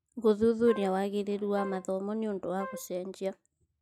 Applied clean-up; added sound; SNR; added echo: neural mask model RNNoise.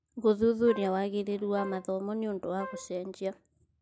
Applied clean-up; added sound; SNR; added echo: none; Wind instrument, woodwind instrument; 15 dB; none.